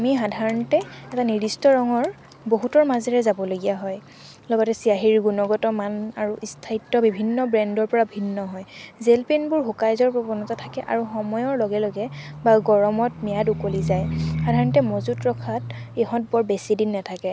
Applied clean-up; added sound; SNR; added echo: none; Livestock, farm animals, working animals; 12 dB; none.